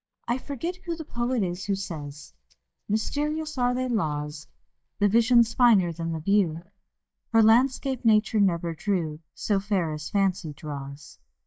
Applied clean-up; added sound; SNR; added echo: neural mask model DeepFilterNet 3.